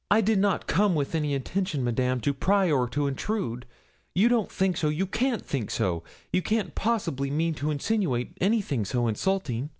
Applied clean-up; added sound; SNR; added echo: none; none; none; none.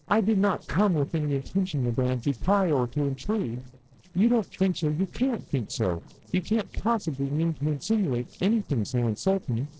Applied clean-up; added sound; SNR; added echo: neural separator model SepFormer DNS4.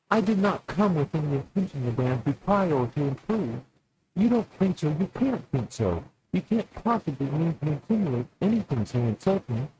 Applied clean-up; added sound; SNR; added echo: neural mask model RNNoise.